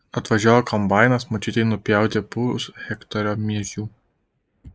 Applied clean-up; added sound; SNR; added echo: neural mask model Resemble Enhance denoiser.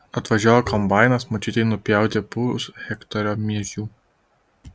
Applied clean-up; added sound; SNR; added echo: none; Bowed string instrument; 16 dB; none.